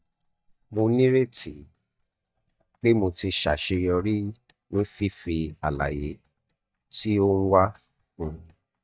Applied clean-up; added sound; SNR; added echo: neural mask model DeepFilterNet 3.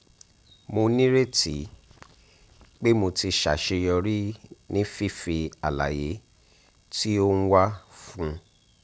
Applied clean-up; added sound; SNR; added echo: none; none; none; none.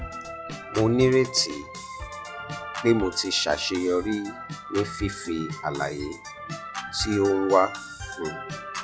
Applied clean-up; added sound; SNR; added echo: classical method log-MMSE.